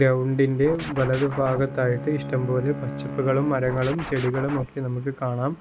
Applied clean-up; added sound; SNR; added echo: none; Scratching (performance technique) + Bowed string instrument; 11 dB; none.